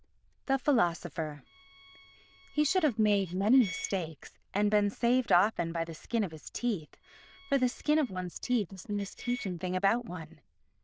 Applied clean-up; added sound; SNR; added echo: neural diffusion model UNIVERSE++.